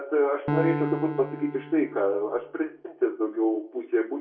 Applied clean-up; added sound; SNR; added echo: none; Piano; 8 dB; reverberation time 0.2 s.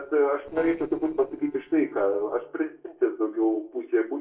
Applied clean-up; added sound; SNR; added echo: neural separator model SepFormer DNS4.